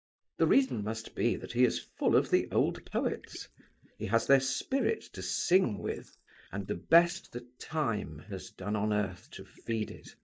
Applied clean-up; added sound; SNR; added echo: neural mask model DeepFilterNet 3.